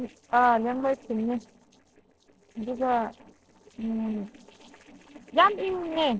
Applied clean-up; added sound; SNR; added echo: neural separator model SepFormer DNS4.